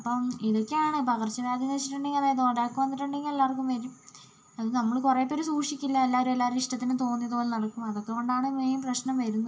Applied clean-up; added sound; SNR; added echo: none; none; none; reverberation time 0.5 s.